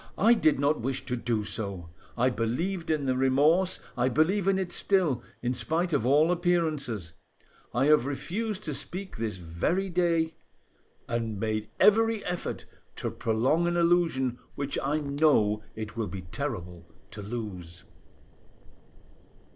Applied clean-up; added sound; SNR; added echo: neural mask model Resemble Enhance denoiser.